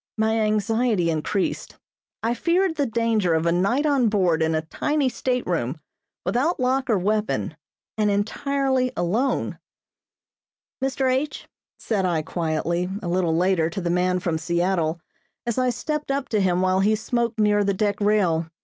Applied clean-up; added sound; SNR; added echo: none; none; none; none.